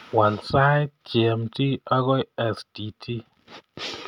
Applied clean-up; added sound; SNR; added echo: none; none; none; none.